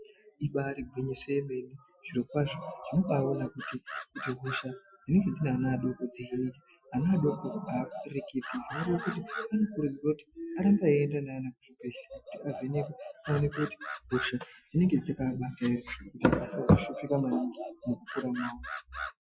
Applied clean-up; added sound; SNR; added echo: classical method Wiener filter.